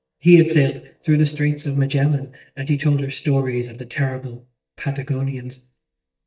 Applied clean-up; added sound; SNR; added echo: neural mask model DeepFilterNet 3.